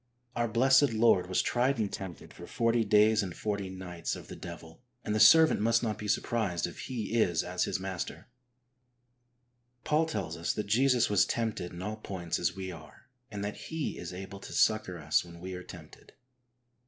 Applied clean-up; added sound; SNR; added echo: neural separator model SepFormer DNS4.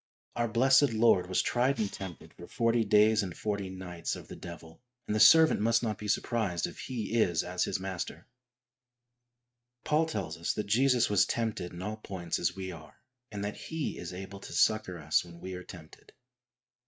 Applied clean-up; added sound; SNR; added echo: neural mask model RNNoise.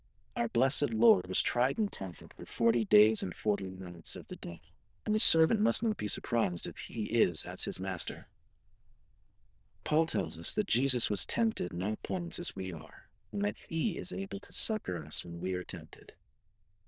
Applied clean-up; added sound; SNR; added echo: neural diffusion model UNIVERSE++.